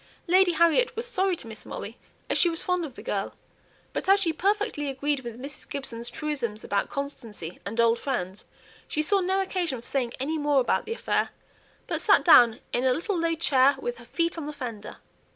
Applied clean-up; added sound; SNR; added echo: none; none; none; none.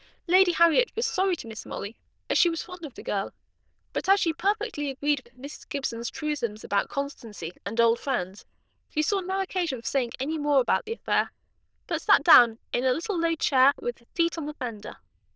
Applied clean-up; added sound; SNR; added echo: neural diffusion model UNIVERSE++.